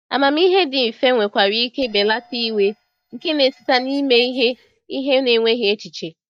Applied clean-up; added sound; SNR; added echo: neural mask model DeepFilterNet 3.